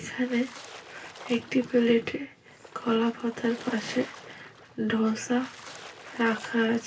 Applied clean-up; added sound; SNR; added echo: none; Splash, splatter; 17 dB; reverberation time 0.2 s.